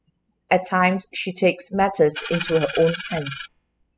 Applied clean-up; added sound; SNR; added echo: classical method spectral subtraction.